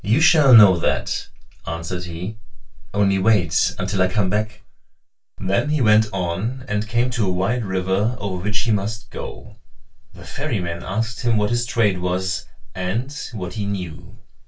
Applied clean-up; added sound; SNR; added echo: none; none; none; reverberation time 0.2 s.